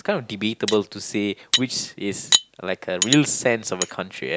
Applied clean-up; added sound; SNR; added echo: none; Cutlery, silverware; 3 dB; none.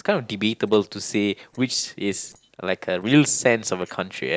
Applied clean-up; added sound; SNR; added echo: neural separator model SepFormer DNS4.